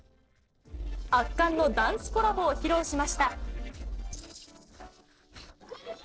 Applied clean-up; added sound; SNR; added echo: neural separator model SepFormer DNS4.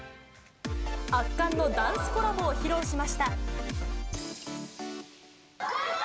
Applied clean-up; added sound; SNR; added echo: none; none; none; none.